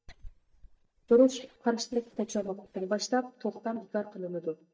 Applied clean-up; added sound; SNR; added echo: neural mask model DeepFilterNet 3.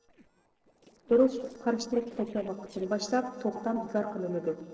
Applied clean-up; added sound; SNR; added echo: neural separator model SepFormer DNS4.